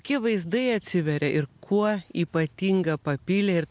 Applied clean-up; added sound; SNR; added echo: none; none; none; none.